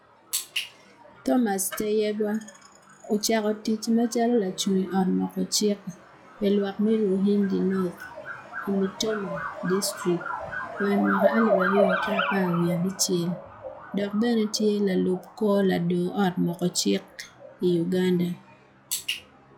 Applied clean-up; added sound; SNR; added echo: classical method log-MMSE.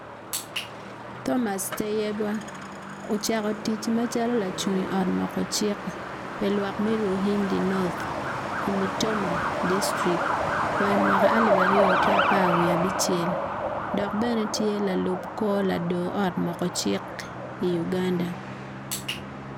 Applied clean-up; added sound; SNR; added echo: none; Truck; 1 dB; none.